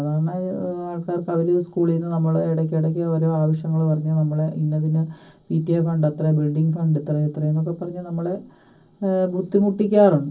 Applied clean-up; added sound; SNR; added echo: none; none; none; reverberation time 0.4 s.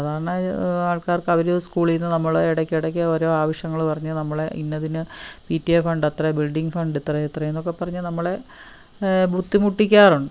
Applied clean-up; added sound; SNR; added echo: none; none; none; none.